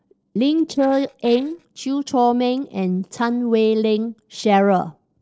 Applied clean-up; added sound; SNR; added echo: neural separator model SepFormer DNS4.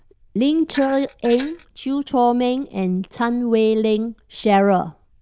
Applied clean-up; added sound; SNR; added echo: neural diffusion model UNIVERSE++.